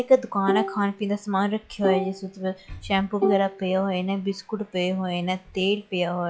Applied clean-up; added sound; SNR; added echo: classical method log-MMSE.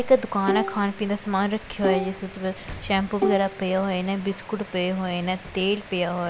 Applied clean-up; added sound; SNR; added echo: none; Bowed string instrument; 6 dB; none.